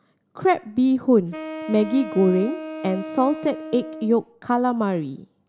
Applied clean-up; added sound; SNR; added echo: none; Wind instrument, woodwind instrument; 12 dB; none.